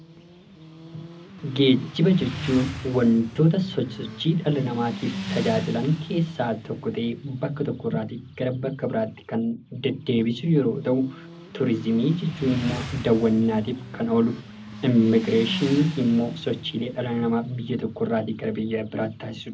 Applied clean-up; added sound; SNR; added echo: none; Motorcycle; 13 dB; reverberation time 0.4 s.